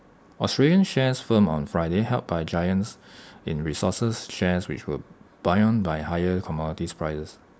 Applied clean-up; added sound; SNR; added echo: none; none; none; none.